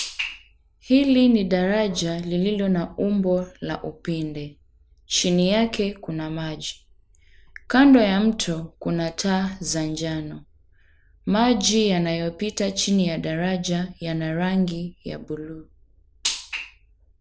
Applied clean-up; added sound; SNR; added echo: none; none; none; none.